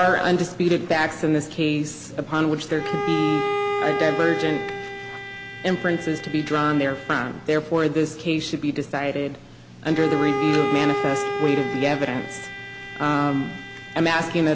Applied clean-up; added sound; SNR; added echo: none; Bowed string instrument; 7 dB; none.